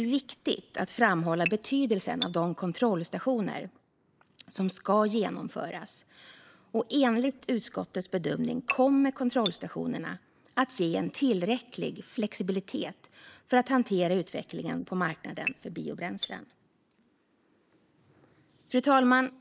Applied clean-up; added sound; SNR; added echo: neural mask model Resemble Enhance denoiser.